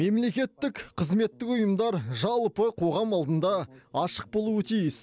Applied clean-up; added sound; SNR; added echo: none; none; none; none.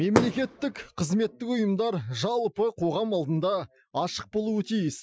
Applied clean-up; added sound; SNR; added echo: classical method Wiener filter.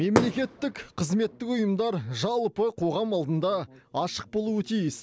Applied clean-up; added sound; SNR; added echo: none; Fireworks; 7 dB; none.